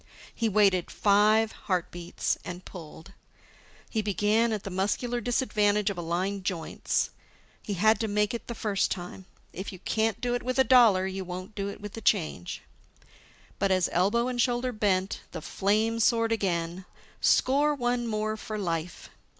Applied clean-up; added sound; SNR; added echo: none; none; none; none.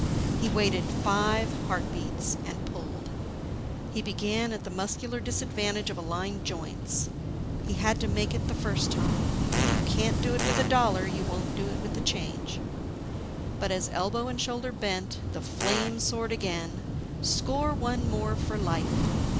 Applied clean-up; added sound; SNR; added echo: none; Waves, surf / Wind + Fart; -2 dB; none.